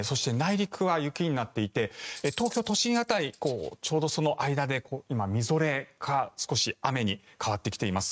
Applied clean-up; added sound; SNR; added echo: neural mask model RNNoise.